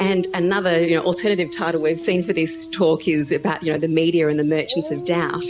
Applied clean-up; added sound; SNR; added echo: none; Dog; 11 dB; none.